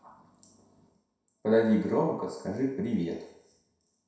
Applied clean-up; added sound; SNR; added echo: none; none; none; reverberation time 0.7 s.